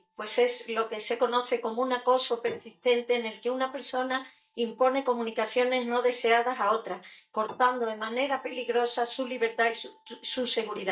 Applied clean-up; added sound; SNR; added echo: neural mask model DeepFilterNet 3.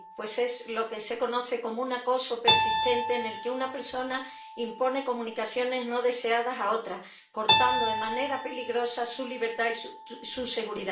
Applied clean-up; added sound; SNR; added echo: none; Keyboard (musical); 2 dB; reverberation time 0.4 s.